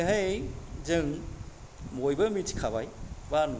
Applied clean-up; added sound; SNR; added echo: none; none; none; none.